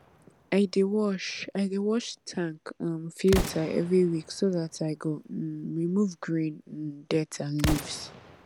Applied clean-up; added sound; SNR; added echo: none; Explosion; 10 dB; none.